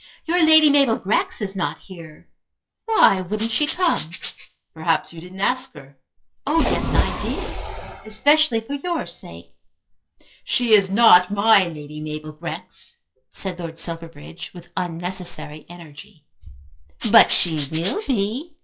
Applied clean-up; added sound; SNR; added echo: classical method log-MMSE.